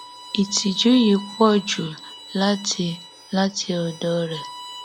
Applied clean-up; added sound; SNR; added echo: none; Bowed string instrument; 17 dB; none.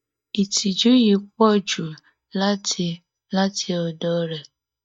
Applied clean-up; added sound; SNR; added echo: neural mask model DeepFilterNet 3.